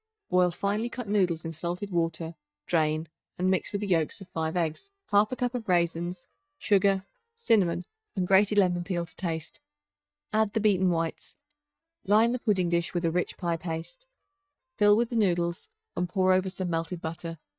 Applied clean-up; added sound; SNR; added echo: neural mask model DeepFilterNet 3.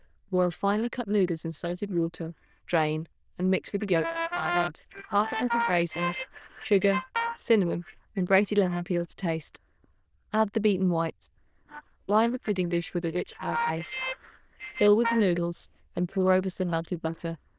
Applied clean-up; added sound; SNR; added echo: neural diffusion model UNIVERSE++.